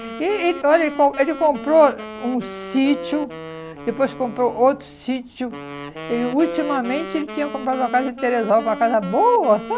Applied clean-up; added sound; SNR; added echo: none; Wind instrument, woodwind instrument; 12 dB; none.